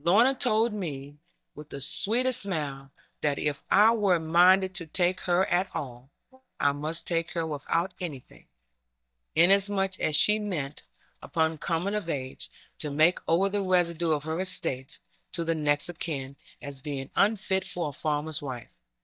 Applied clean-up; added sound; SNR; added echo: neural mask model DeepFilterNet 3.